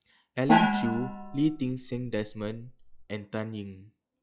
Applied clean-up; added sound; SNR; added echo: classical method log-MMSE.